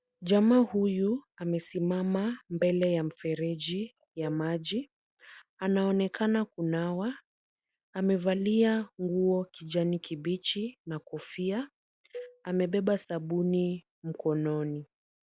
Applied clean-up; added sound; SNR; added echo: none; Cowbell; 20 dB; none.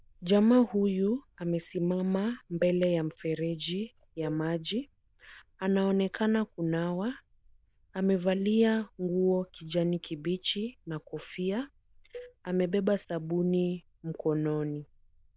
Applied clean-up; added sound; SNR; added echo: neural diffusion model UNIVERSE++.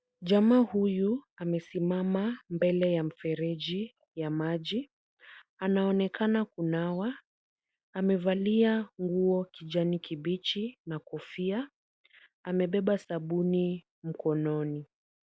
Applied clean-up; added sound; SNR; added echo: none; none; none; none.